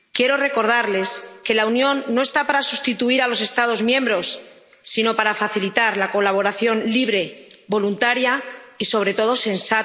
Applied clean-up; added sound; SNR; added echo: none; none; none; none.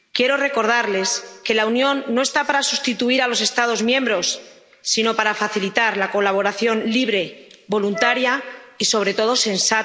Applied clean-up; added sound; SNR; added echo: none; Wind instrument, woodwind instrument; 10 dB; none.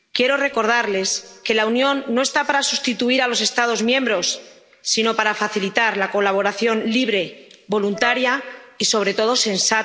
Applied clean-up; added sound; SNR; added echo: neural separator model SepFormer DNS4.